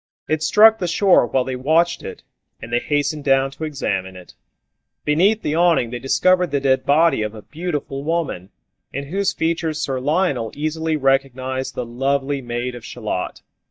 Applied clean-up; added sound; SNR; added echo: neural mask model DeepFilterNet 3.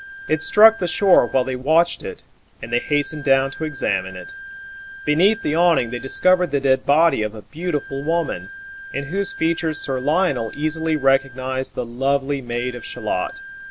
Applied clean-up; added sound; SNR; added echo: none; Wind instrument, woodwind instrument; 17 dB; none.